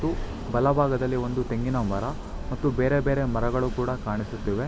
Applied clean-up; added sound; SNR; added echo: none; Train + Thunder; 12 dB; none.